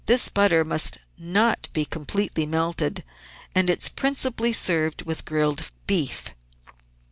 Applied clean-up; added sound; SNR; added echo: none; none; none; none.